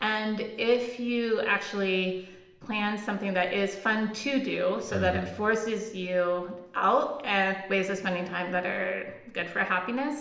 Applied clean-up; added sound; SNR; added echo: none; none; none; reverberation time 0.8 s.